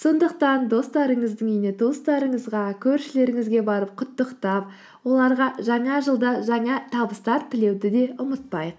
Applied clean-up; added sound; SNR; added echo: none; none; none; none.